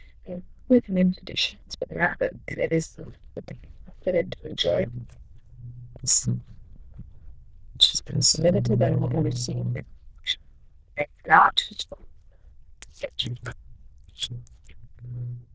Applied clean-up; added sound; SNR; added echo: neural diffusion model UNIVERSE++.